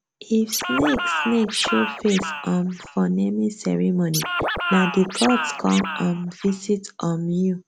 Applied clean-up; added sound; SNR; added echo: none; Scratching (performance technique); 4 dB; none.